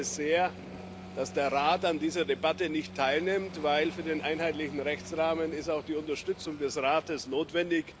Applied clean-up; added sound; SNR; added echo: none; Keyboard (musical) + Waves, surf; 14 dB; none.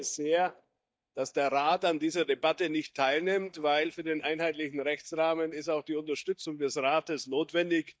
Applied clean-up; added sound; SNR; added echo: neural mask model DeepFilterNet 3.